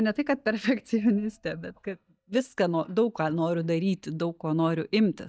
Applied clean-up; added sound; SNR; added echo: neural mask model DeepFilterNet 3.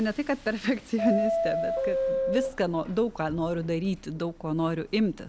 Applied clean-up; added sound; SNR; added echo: none; Subway, metro, underground; 3 dB; none.